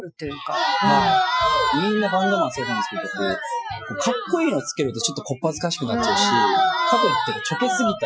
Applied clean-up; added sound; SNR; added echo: classical method Wiener filter.